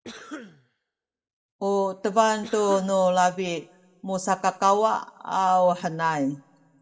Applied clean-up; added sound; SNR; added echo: none; Cough; 19 dB; reverberation time 0.4 s.